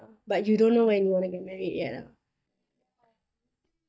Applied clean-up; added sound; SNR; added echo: neural mask model DeepFilterNet 3.